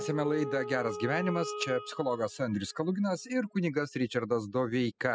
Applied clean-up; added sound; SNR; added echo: classical method spectral subtraction.